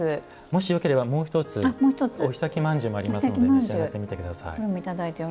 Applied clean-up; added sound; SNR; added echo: none; none; none; none.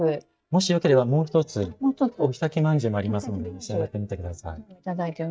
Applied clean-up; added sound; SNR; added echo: neural mask model DeepFilterNet 3.